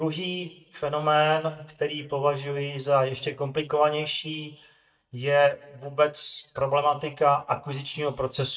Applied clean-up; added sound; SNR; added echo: neural mask model DeepFilterNet 3.